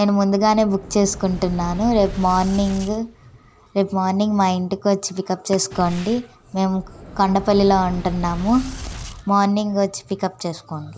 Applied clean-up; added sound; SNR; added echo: none; Boom; 15 dB; none.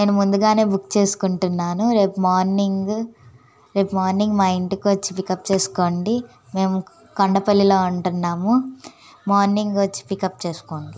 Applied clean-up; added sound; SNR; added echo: none; none; none; none.